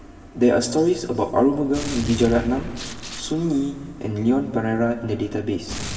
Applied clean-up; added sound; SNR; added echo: none; Gunshot, gunfire; 13 dB; reverberation time 2.1 s.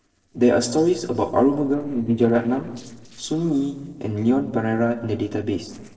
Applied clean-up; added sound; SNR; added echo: neural separator model SepFormer DNS4.